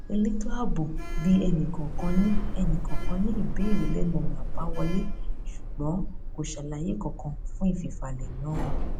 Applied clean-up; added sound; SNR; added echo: none; Sliding door; -4 dB; none.